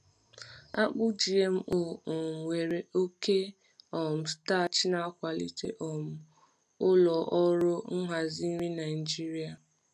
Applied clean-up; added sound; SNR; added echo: none; none; none; none.